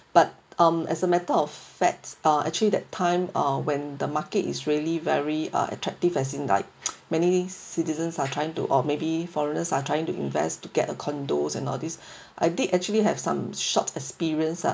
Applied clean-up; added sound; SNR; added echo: none; none; none; none.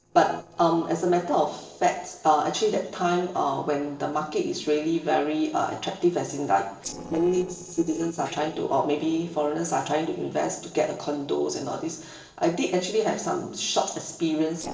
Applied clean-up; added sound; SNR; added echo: neural separator model SepFormer DNS4.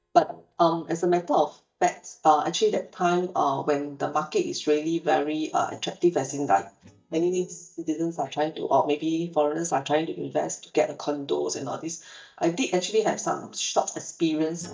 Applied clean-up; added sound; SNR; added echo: neural mask model DeepFilterNet 3.